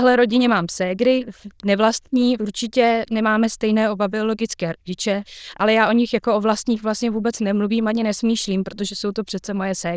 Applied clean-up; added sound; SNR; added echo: neural diffusion model UNIVERSE++.